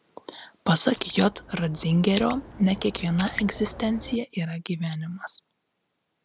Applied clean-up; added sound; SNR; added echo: none; Raindrop; 13 dB; none.